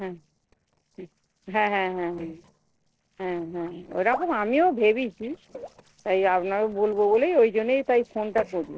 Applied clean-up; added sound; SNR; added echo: neural separator model SepFormer DNS4.